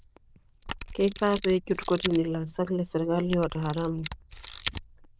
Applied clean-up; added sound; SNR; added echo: neural diffusion model UNIVERSE++.